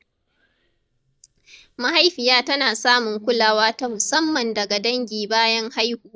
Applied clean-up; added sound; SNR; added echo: neural mask model DeepFilterNet 3.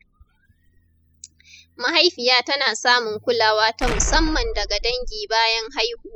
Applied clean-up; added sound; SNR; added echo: classical method spectral subtraction.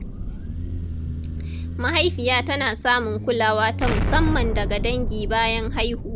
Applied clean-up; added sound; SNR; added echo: none; Motorcycle + Explosion; 2 dB; none.